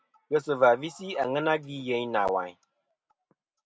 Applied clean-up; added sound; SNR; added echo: none; none; none; none.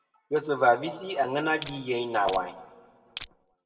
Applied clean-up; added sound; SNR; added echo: none; Crushing; 10 dB; reverberation time 1.1 s.